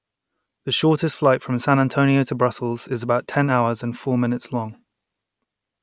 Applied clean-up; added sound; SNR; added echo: none; none; none; none.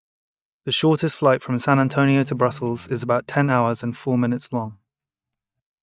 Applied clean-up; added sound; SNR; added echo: neural mask model DeepFilterNet 3.